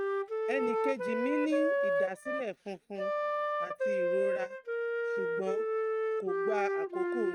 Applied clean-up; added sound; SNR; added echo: neural mask model RNNoise.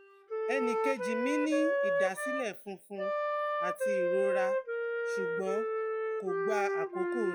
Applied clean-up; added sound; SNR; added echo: classical method log-MMSE.